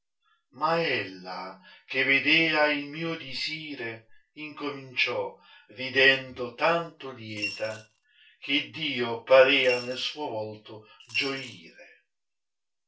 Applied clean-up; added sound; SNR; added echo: none; Coin (dropping) / Glass; 10 dB; reverberation time 0.3 s.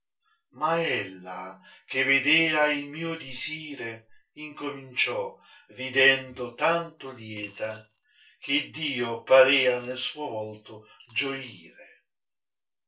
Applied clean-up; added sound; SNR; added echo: neural separator model SepFormer DNS4.